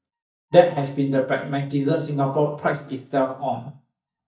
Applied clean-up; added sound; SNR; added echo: neural mask model DeepFilterNet 3.